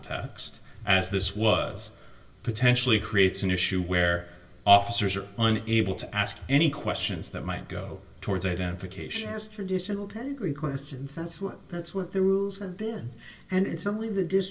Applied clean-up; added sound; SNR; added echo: none; none; none; reverberation time 0.2 s.